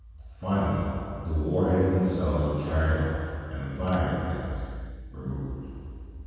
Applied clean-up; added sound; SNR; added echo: none; Microwave oven; 19 dB; reverberation time 2.1 s.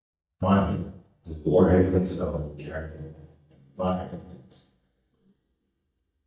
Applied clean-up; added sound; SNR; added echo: neural mask model DeepFilterNet 3.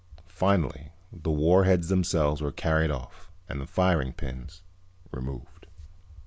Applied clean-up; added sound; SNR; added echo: none; none; none; none.